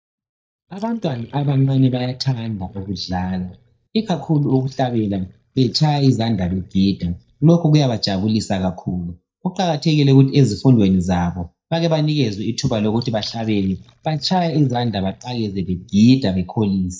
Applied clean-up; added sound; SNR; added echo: neural mask model DeepFilterNet 3.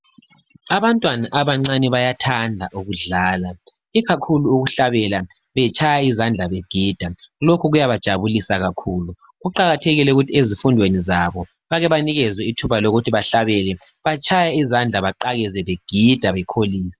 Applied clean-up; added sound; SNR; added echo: none; none; none; none.